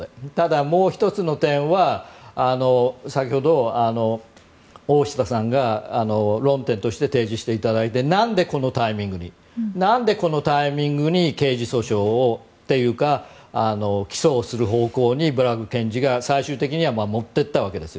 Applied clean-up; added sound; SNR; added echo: none; none; none; none.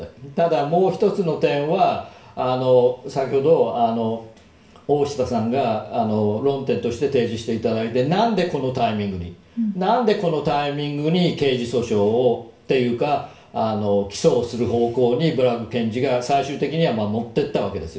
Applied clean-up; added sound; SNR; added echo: none; none; none; reverberation time 0.5 s.